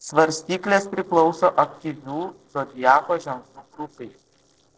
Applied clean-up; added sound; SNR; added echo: neural separator model SepFormer DNS4.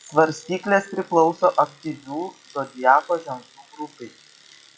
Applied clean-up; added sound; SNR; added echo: classical method WPE with log-MMSE.